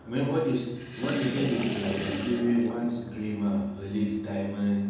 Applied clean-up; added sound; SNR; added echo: none; Sink (filling or washing) / Water; 9 dB; reverberation time 1.0 s.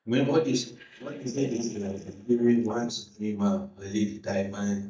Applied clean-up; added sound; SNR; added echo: neural mask model DeepFilterNet 3.